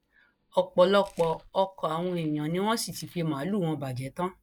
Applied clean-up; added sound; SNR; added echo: neural mask model DeepFilterNet 3.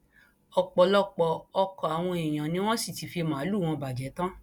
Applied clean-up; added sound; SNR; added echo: none; none; none; none.